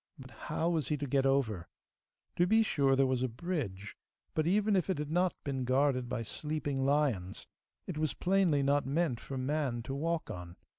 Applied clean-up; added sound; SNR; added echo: none; none; none; none.